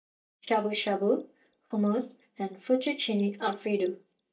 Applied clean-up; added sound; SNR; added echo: neural mask model DeepFilterNet 3.